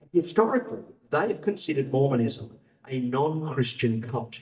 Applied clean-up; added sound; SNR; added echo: neural mask model DeepFilterNet 3.